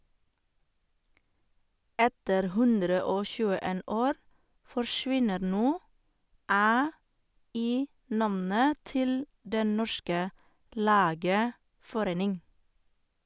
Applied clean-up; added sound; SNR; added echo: none; none; none; none.